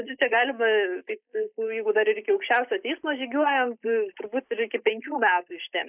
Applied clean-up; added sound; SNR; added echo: neural mask model Resemble Enhance denoiser.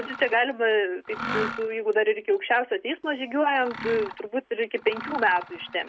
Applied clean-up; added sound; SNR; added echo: none; Mechanisms; 12 dB; none.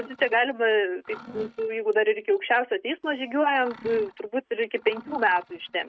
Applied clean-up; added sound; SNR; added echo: neural mask model RNNoise.